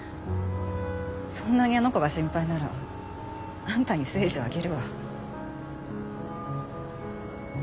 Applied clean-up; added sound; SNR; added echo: none; none; none; none.